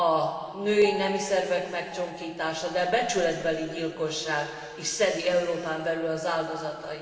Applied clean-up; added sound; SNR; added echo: none; Piano; 17 dB; reverberation time 2.5 s.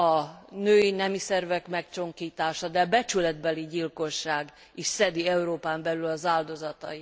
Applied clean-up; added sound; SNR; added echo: none; none; none; none.